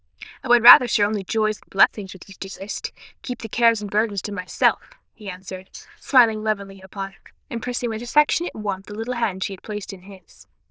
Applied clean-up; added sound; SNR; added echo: neural diffusion model UNIVERSE++.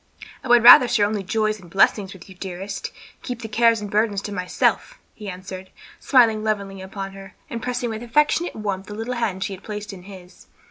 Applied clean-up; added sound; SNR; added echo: none; none; none; none.